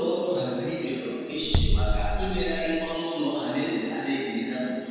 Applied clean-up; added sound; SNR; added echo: none; Bass drum; -3 dB; reverberation time 2.0 s.